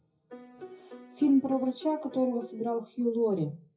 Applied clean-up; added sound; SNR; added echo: classical method WPE with log-MMSE.